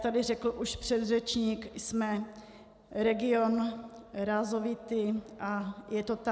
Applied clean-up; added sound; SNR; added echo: none; none; none; none.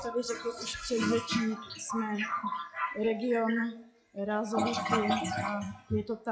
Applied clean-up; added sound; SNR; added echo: classical method log-MMSE.